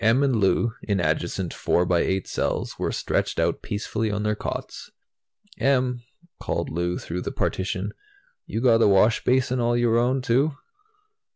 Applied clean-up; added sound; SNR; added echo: none; none; none; none.